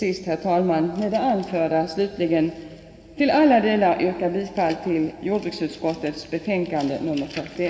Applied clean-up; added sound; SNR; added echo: none; none; none; reverberation time 2.1 s.